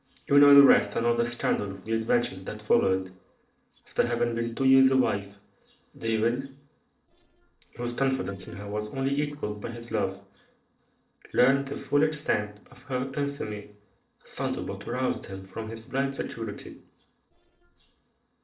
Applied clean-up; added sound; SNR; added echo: neural separator model SepFormer DNS4.